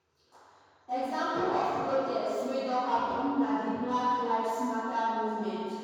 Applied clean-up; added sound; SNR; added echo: none; none; none; reverberation time 2.2 s.